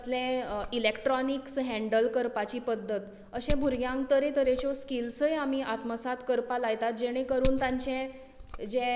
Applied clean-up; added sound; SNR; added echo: none; Glass; 10 dB; none.